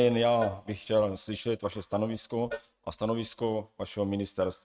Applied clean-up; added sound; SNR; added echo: neural mask model RNNoise.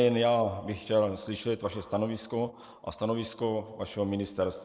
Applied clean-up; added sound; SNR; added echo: neural mask model Resemble Enhance denoiser.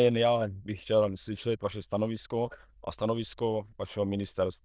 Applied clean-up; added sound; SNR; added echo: neural diffusion model UNIVERSE++.